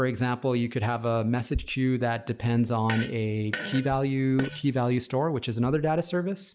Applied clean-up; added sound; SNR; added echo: none; Fart; 11 dB; none.